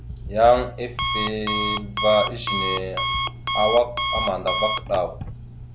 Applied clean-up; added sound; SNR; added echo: none; Alarm; 0 dB; none.